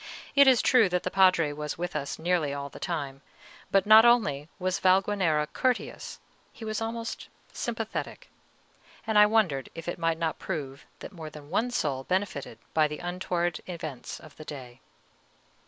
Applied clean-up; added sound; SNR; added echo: none; none; none; none.